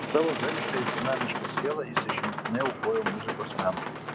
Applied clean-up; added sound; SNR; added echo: none; Boat, Water vehicle; 1 dB; none.